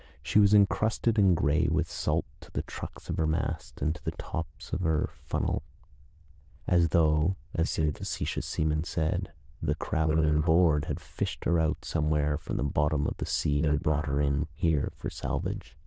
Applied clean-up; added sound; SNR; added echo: neural diffusion model UNIVERSE++.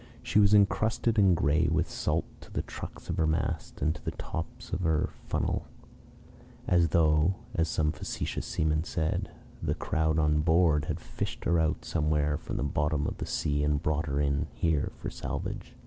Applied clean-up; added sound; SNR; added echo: none; none; none; none.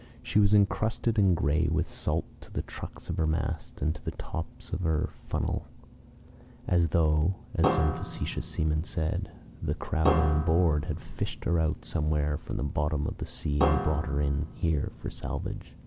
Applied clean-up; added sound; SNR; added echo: none; Piano; 7 dB; none.